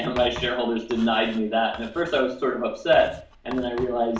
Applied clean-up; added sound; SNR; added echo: none; Writing; 17 dB; reverberation time 0.4 s.